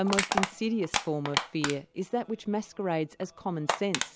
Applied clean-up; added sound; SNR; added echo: none; Crushing; 3 dB; none.